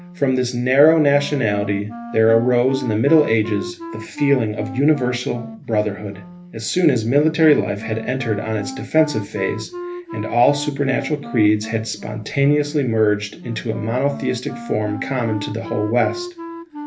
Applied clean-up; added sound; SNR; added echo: none; Wind instrument, woodwind instrument; 13 dB; reverberation time 0.3 s.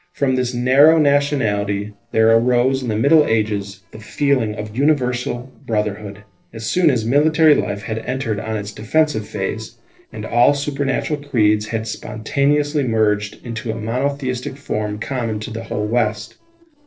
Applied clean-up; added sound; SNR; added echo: neural separator model SepFormer DNS4.